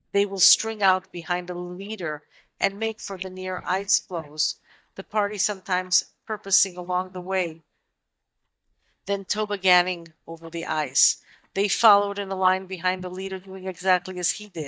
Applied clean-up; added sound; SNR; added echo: neural mask model DeepFilterNet 3.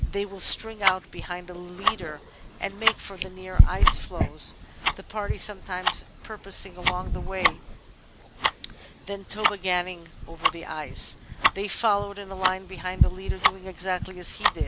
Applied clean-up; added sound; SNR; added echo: none; Tick-tock; -4 dB; none.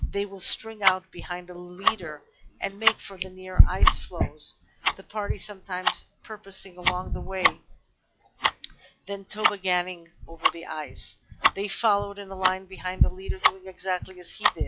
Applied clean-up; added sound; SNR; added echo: classical method log-MMSE.